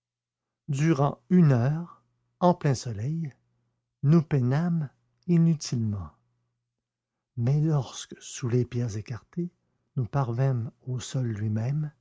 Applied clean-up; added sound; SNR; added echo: none; none; none; none.